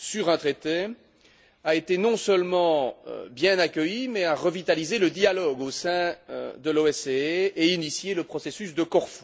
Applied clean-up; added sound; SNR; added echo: none; none; none; none.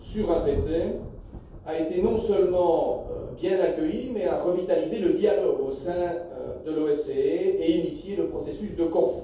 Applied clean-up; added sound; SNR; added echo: none; Thunder; 15 dB; reverberation time 0.7 s.